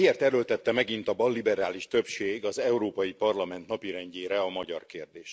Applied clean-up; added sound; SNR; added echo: none; none; none; none.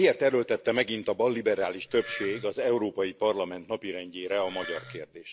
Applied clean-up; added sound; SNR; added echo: none; Wood; 15 dB; none.